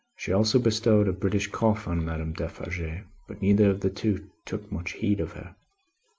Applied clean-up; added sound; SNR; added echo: none; none; none; none.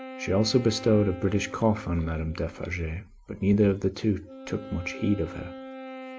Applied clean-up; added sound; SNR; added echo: none; Wind instrument, woodwind instrument; 15 dB; none.